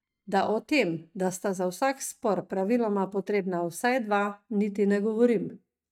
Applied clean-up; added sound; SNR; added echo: neural mask model DeepFilterNet 3.